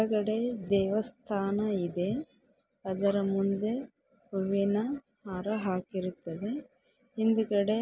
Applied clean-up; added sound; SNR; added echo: none; none; none; none.